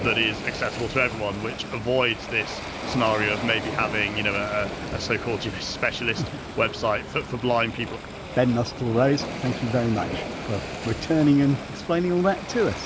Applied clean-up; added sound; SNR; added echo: none; Waves, surf; 8 dB; none.